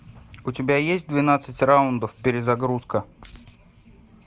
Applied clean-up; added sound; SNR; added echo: none; none; none; none.